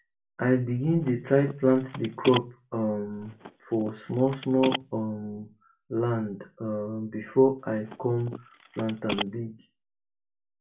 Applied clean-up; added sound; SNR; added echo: none; Telephone; 12 dB; reverberation time 0.2 s.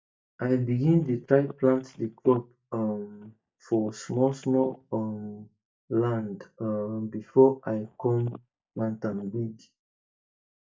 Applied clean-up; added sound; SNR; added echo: neural mask model DeepFilterNet 3.